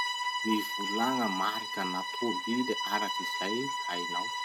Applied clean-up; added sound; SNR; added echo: none; Bowed string instrument; -1 dB; none.